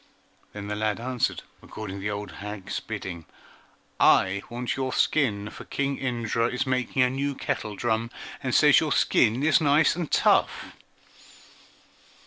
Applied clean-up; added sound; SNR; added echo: none; none; none; none.